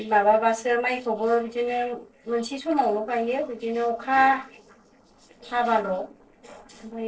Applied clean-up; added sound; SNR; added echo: neural separator model SepFormer DNS4.